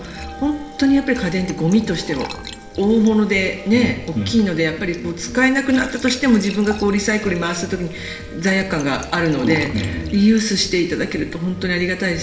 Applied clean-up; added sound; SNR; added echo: none; Fill (with liquid) / Trickle, dribble / Glass; 20 dB; reverberation time 1.7 s.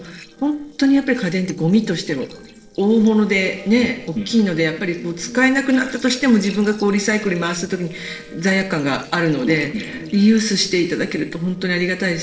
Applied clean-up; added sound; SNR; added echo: neural separator model SepFormer DNS4.